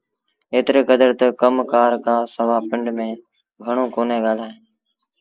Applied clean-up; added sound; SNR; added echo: neural mask model Resemble Enhance denoiser.